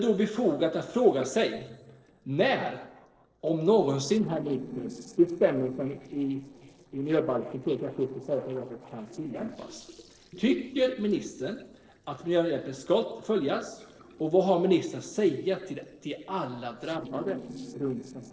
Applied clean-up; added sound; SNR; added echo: neural separator model SepFormer DNS4.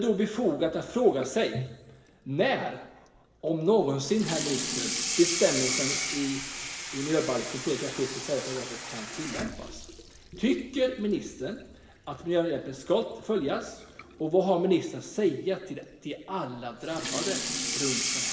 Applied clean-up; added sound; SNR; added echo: none; Sink (filling or washing) / Water tap, faucet; 7 dB; reverberation time 1.1 s.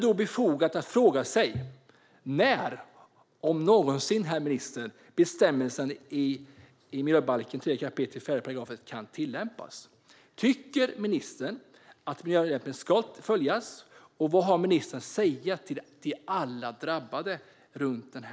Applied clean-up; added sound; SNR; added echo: none; none; none; none.